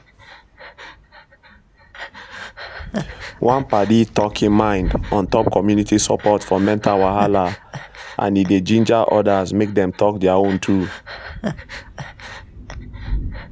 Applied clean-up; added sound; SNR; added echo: none; Breathing + Thunder / Rain; 12 dB; none.